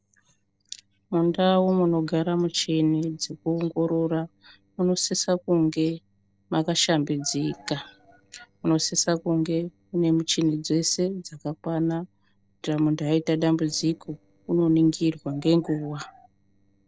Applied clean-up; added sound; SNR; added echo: neural separator model SepFormer DNS4.